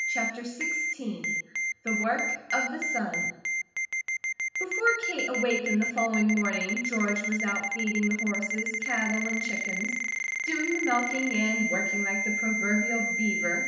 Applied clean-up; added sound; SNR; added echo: none; Ringtone; 0 dB; reverberation time 0.8 s.